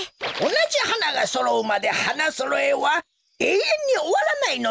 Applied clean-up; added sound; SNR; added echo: none; none; none; none.